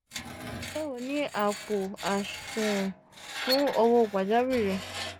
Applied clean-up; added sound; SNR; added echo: none; Screech; 10 dB; none.